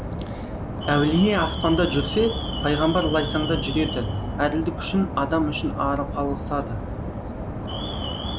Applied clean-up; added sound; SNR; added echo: none; Alarm; 4 dB; none.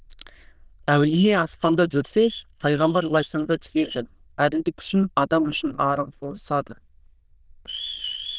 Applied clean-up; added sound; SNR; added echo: neural diffusion model UNIVERSE++.